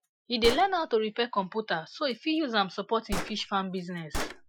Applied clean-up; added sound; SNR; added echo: classical method Wiener filter.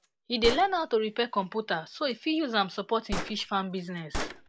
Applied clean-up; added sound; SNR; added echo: none; Gunshot, gunfire; 10 dB; none.